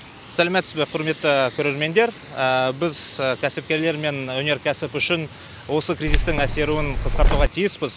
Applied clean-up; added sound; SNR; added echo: none; Keys jangling; -3 dB; none.